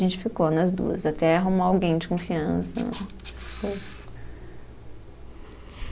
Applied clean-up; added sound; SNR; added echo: none; Camera; 15 dB; none.